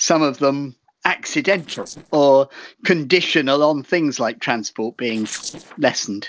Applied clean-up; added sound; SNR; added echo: neural separator model SepFormer DNS4.